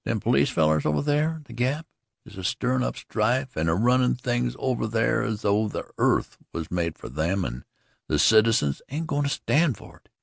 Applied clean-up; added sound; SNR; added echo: none; none; none; none.